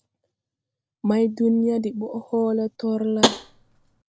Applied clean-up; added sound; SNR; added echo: none; Tap; 2 dB; none.